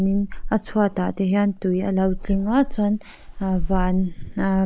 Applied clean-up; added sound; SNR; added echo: none; Meow / Purr; 7 dB; none.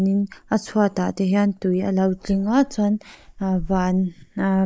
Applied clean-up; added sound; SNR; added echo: neural mask model DeepFilterNet 3.